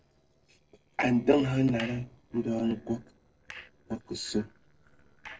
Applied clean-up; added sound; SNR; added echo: neural separator model SepFormer DNS4.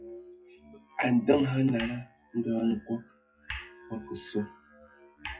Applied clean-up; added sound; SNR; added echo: classical method WPE with log-MMSE.